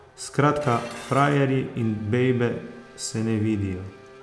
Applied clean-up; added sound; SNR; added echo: none; Race car, auto racing / Accelerating, revving, vroom + Dishes, pots, and pans; 20 dB; none.